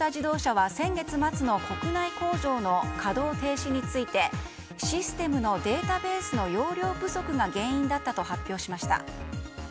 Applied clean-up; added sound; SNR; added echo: none; Trumpet; 14 dB; none.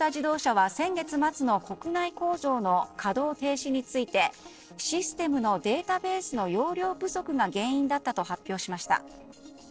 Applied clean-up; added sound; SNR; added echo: neural separator model SepFormer DNS4.